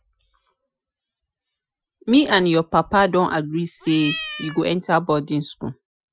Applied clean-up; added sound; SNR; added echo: classical method Wiener filter.